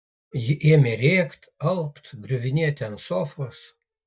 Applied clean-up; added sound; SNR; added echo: neural mask model DeepFilterNet 3.